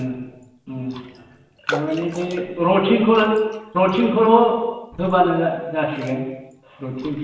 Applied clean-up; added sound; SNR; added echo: none; Raindrop; 17 dB; reverberation time 1.0 s.